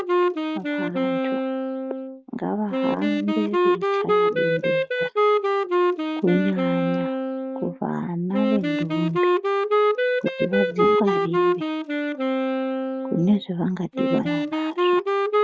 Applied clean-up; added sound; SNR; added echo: neural mask model RNNoise.